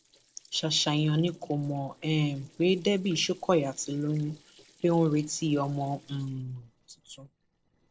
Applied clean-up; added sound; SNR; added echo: neural separator model SepFormer DNS4.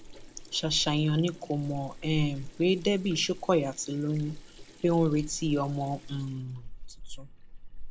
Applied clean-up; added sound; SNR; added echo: none; Sink (filling or washing) / Water tap, faucet; 12 dB; none.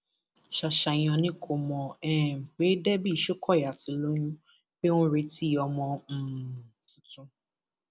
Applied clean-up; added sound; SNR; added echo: none; none; none; none.